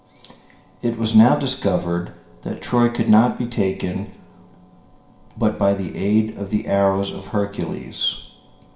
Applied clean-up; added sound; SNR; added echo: none; none; none; reverberation time 0.5 s.